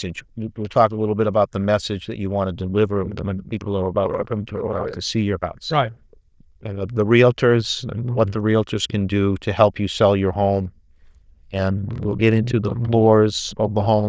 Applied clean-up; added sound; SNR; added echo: neural diffusion model UNIVERSE++.